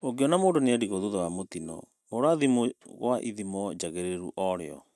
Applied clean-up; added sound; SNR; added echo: neural mask model DeepFilterNet 3.